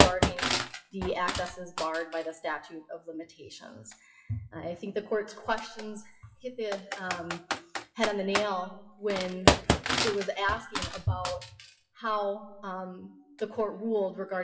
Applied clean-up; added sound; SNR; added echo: classical method WPE with log-MMSE.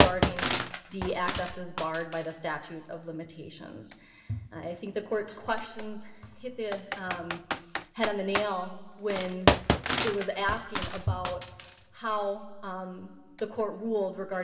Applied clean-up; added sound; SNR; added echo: none; Computer keyboard; -1 dB; reverberation time 1.3 s.